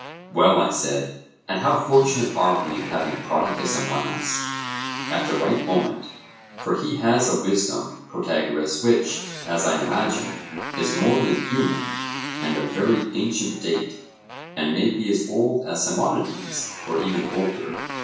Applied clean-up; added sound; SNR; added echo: none; Motorcycle; 10 dB; reverberation time 0.7 s.